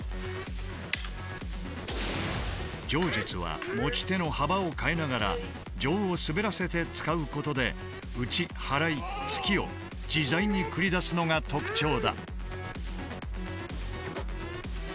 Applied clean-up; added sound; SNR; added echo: none; none; none; none.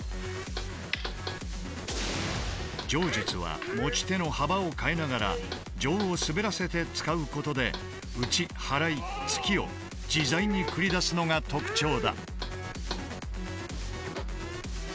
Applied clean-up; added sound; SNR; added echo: none; Knock; 15 dB; none.